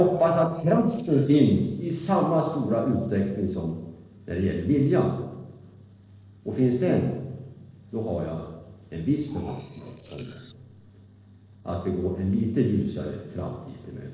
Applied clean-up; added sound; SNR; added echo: neural separator model SepFormer DNS4.